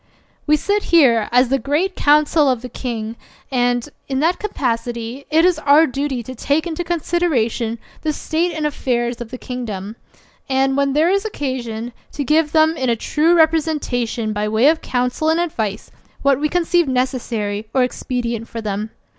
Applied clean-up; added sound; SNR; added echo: none; none; none; none.